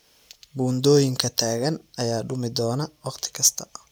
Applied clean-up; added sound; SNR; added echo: none; none; none; none.